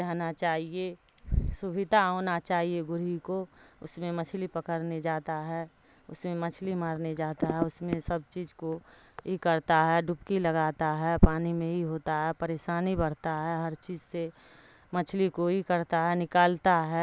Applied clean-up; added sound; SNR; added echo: none; none; none; none.